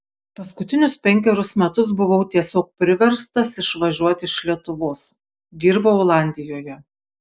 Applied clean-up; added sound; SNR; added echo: none; none; none; none.